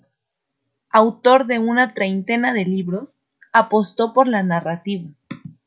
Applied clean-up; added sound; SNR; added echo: none; none; none; none.